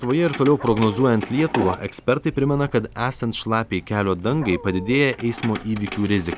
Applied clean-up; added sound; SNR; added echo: none; Dog + Keys jangling; 13 dB; none.